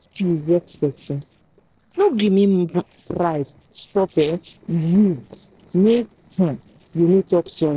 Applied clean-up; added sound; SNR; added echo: neural separator model SepFormer DNS4.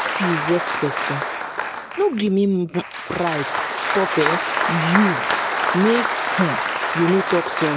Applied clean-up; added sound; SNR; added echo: none; Applause; 1 dB; none.